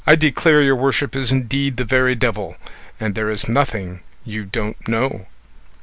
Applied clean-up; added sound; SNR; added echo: none; none; none; none.